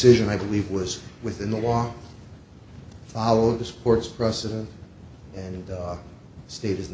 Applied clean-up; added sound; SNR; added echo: none; none; none; none.